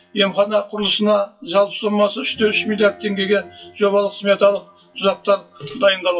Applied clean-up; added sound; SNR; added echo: classical method WPE with log-MMSE.